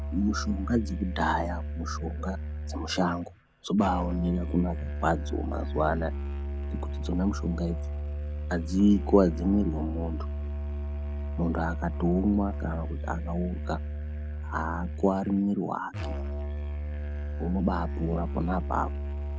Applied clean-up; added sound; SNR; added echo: none; Musical instrument; 3 dB; none.